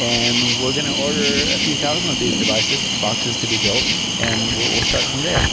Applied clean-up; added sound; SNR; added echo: none; Cricket; -5 dB; none.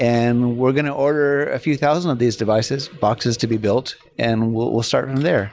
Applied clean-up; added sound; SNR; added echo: none; none; none; none.